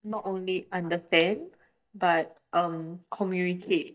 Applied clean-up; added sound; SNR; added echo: neural mask model DeepFilterNet 3.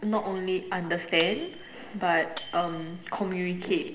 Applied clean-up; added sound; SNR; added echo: none; Tambourine; 16 dB; reverberation time 1.7 s.